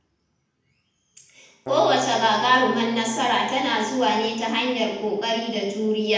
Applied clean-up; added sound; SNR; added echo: none; Keyboard (musical); 15 dB; reverberation time 0.9 s.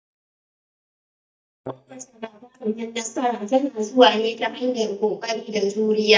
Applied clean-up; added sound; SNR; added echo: neural mask model DeepFilterNet 3.